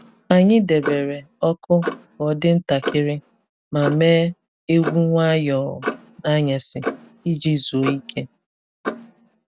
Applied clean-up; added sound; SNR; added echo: none; Clock; 12 dB; none.